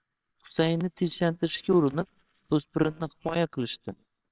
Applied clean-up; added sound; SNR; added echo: neural separator model SepFormer WHAMR!.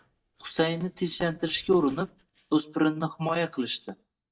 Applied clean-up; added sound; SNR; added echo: neural mask model DeepFilterNet 3.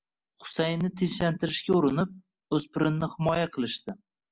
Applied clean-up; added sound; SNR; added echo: none; none; none; none.